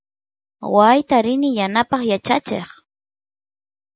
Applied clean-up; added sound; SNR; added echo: none; none; none; none.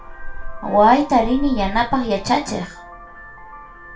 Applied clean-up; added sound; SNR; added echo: none; Vehicle horn, car horn, honking; 10 dB; reverberation time 0.3 s.